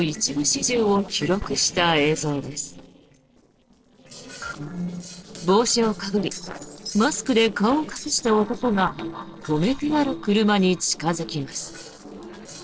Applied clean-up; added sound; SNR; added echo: neural separator model SepFormer DNS4.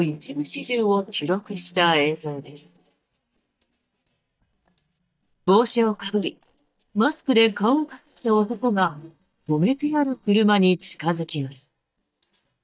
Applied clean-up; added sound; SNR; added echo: neural mask model DeepFilterNet 3.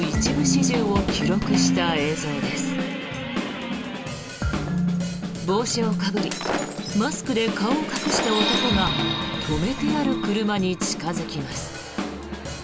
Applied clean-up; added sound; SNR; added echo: none; Shatter + Drum kit; 6 dB; none.